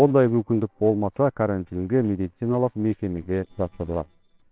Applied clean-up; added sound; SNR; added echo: neural separator model SepFormer WHAMR!.